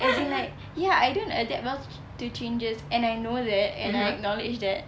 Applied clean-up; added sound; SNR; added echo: none; none; none; none.